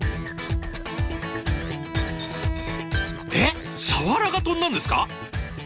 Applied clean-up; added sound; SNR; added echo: none; Wind instrument, woodwind instrument; 14 dB; none.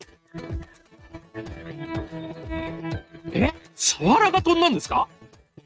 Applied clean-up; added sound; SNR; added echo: neural mask model RNNoise.